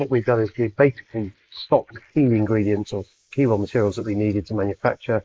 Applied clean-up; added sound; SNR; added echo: neural mask model Resemble Enhance denoiser.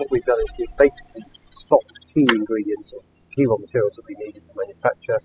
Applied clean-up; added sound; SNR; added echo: classical method spectral subtraction.